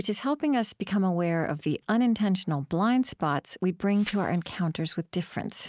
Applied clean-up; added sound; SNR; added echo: neural mask model RNNoise.